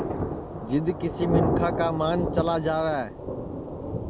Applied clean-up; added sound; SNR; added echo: none; Thunder; 1 dB; none.